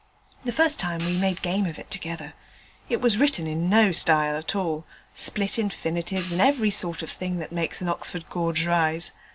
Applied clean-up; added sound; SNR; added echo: none; Hi-hat; 15 dB; none.